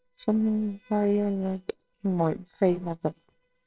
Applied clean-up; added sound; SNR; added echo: neural separator model SepFormer WHAMR!.